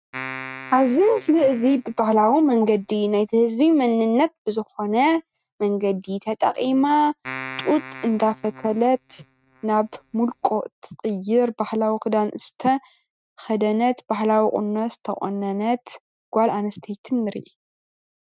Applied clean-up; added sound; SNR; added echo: neural mask model RNNoise.